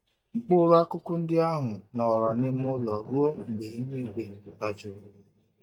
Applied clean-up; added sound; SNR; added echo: neural mask model DeepFilterNet 3.